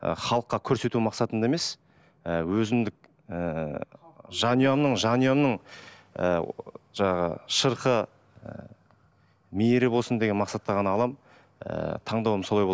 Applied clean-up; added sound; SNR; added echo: none; none; none; none.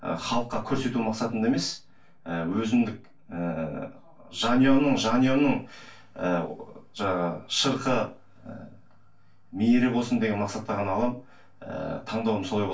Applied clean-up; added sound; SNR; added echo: none; none; none; reverberation time 0.2 s.